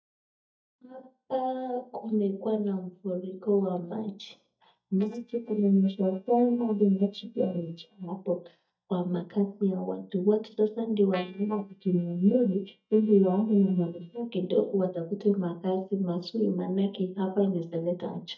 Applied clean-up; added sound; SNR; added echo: neural mask model DeepFilterNet 3.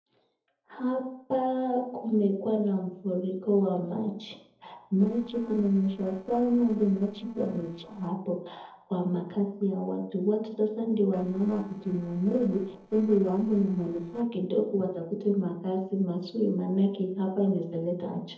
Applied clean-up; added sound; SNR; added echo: neural separator model SepFormer DNS4.